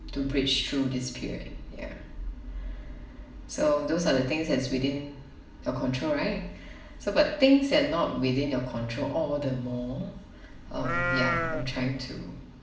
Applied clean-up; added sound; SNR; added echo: none; Livestock, farm animals, working animals; 2 dB; reverberation time 0.5 s.